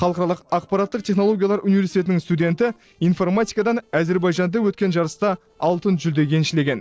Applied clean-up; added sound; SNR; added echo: neural separator model SepFormer DNS4.